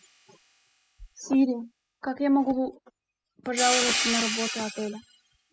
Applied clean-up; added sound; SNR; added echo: classical method spectral subtraction.